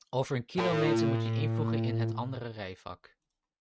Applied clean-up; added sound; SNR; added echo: neural mask model RNNoise.